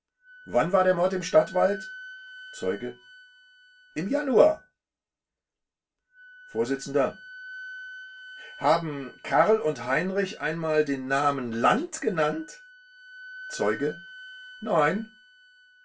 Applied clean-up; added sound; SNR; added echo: none; Wind instrument, woodwind instrument; 19 dB; reverberation time 0.2 s.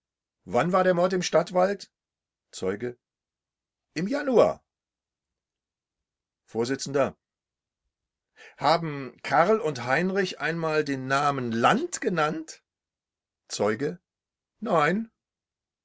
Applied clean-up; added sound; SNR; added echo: none; none; none; none.